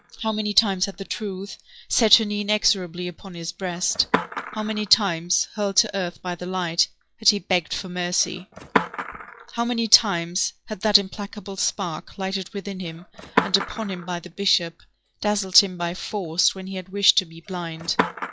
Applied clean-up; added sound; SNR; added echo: classical method log-MMSE.